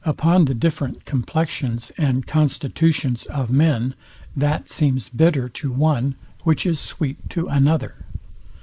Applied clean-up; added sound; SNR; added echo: neural mask model Resemble Enhance denoiser.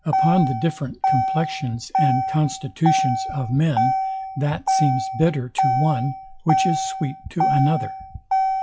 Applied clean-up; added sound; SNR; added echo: classical method log-MMSE.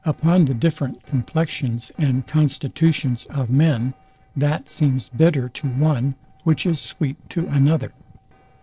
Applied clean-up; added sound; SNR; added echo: neural separator model SepFormer DNS4.